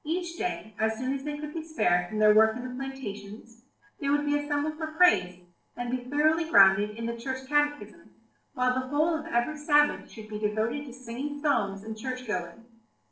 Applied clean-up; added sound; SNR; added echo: neural separator model SepFormer DNS4.